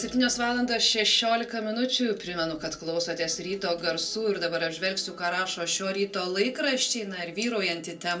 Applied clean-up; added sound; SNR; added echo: none; none; none; reverberation time 0.2 s.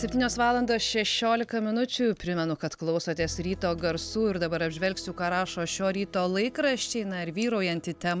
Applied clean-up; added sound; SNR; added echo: none; none; none; none.